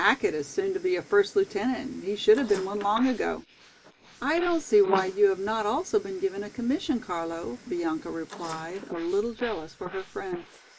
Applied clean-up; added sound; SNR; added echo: neural mask model Resemble Enhance denoiser.